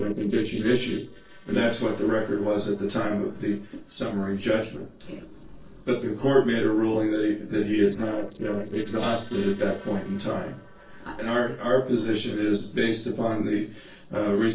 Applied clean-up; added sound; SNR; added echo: neural separator model SepFormer DNS4.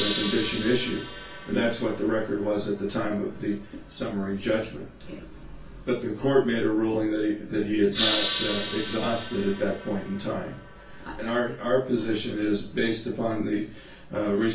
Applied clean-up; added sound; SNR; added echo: none; Gong; 4 dB; reverberation time 0.3 s.